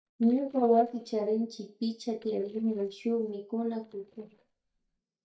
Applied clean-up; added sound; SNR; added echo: neural mask model DeepFilterNet 3.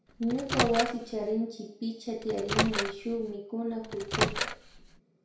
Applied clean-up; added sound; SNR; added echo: none; Microwave oven; 1 dB; reverberation time 0.6 s.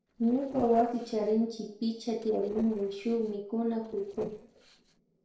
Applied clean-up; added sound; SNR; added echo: neural separator model SepFormer DNS4.